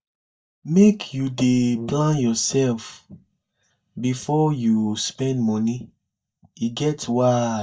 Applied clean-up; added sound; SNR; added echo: neural mask model DeepFilterNet 3.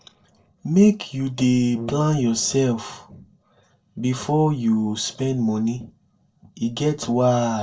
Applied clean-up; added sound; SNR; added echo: neural separator model SepFormer DNS4.